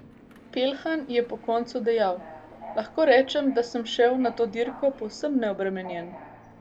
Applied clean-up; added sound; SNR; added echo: none; Subway, metro, underground; 19 dB; none.